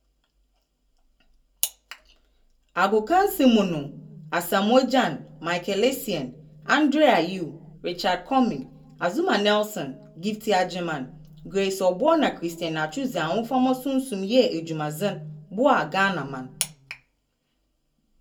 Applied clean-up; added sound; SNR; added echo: none; none; none; reverberation time 0.2 s.